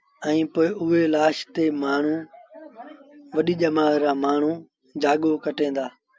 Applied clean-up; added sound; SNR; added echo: none; none; none; none.